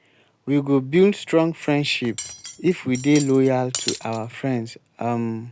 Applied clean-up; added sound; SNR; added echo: none; Cutlery, silverware; 7 dB; none.